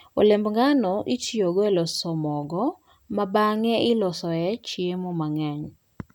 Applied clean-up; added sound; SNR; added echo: none; none; none; none.